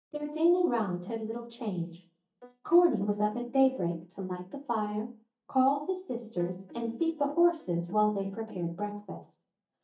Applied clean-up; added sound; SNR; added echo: neural mask model DeepFilterNet 3.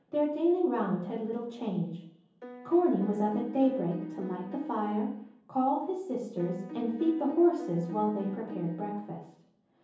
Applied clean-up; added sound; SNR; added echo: none; Piano; 12 dB; reverberation time 0.7 s.